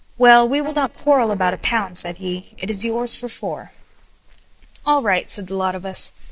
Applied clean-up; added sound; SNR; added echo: neural separator model SepFormer DNS4.